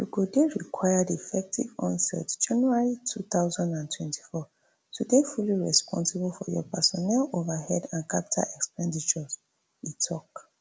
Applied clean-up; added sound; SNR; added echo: none; none; none; none.